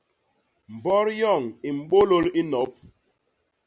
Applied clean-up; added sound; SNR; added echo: none; none; none; none.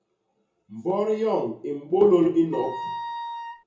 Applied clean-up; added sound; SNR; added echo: none; Wind instrument, woodwind instrument; 9 dB; reverberation time 0.6 s.